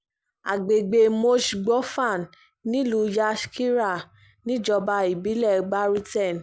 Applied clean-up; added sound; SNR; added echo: none; none; none; none.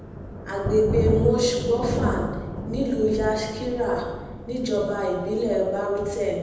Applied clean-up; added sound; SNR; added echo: none; Thunder; 5 dB; reverberation time 1.0 s.